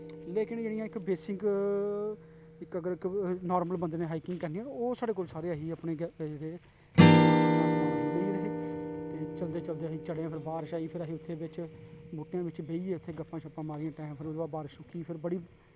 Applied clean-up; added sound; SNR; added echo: none; Strum; -3 dB; none.